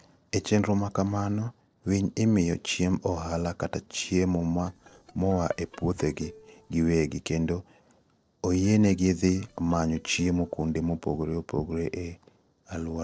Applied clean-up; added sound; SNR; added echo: neural separator model SepFormer DNS4.